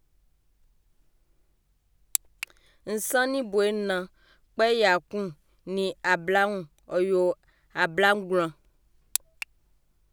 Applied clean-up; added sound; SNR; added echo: none; none; none; none.